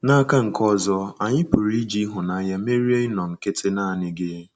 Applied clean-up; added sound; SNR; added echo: none; none; none; none.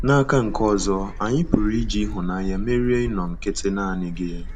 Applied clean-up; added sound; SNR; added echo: none; Gull, seagull; 7 dB; none.